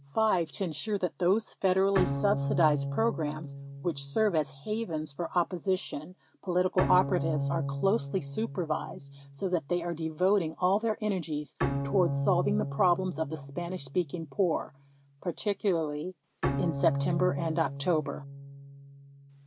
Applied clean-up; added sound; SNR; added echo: none; Bowed string instrument; 6 dB; none.